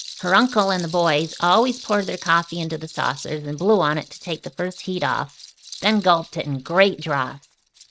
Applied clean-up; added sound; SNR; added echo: neural mask model RNNoise.